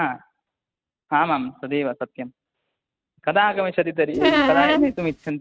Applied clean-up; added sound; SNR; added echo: neural mask model RNNoise.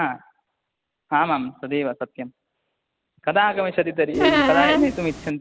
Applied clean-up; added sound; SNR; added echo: none; Squeak; -3 dB; none.